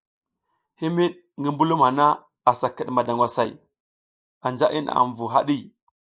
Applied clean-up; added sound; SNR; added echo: neural mask model Resemble Enhance denoiser.